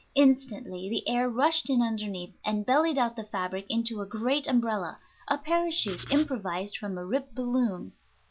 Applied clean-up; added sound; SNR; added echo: none; Writing; 15 dB; none.